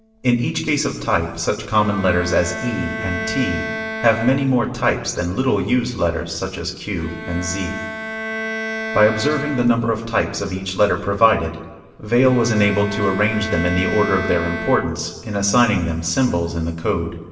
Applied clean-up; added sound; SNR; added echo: none; Bowed string instrument; 10 dB; reverberation time 1.2 s.